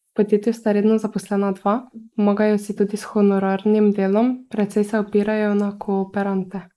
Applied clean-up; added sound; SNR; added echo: neural mask model Resemble Enhance denoiser.